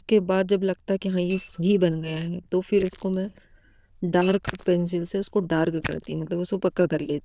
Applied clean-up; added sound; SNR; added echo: neural diffusion model UNIVERSE++.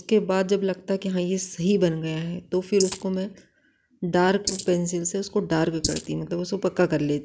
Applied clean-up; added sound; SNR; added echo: neural mask model Resemble Enhance denoiser.